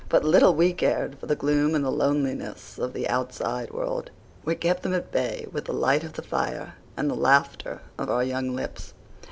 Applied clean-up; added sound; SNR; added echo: none; Bird vocalization, bird call, bird song; 20 dB; none.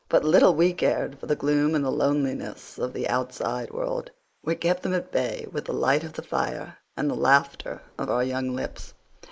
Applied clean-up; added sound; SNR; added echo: neural mask model Resemble Enhance denoiser.